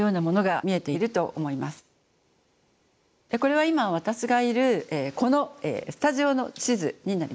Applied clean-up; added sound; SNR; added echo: none; none; none; none.